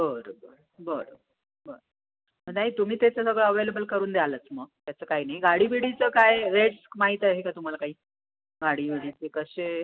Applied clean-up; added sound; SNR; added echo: none; none; none; none.